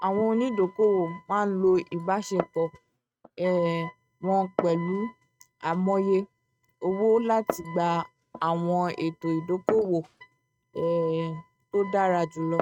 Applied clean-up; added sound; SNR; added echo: neural mask model RNNoise.